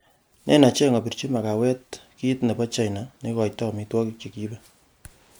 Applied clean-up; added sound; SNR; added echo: none; none; none; none.